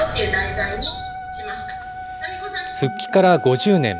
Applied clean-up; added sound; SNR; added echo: none; Wind instrument, woodwind instrument; 10 dB; none.